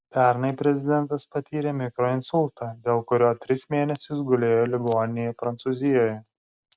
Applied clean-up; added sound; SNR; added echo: none; none; none; none.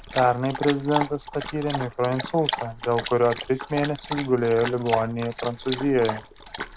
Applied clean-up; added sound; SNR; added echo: none; Dog; 9 dB; none.